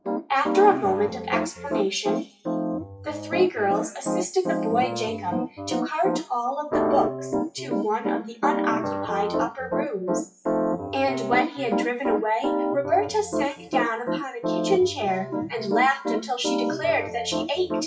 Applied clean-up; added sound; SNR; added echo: classical method WPE with log-MMSE.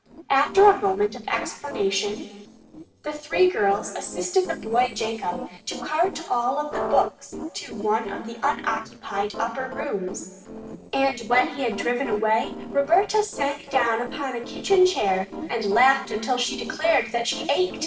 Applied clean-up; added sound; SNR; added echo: neural separator model SepFormer DNS4.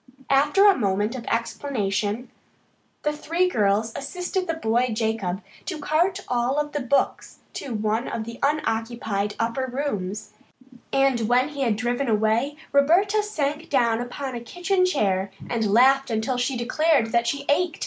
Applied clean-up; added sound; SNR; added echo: none; none; none; none.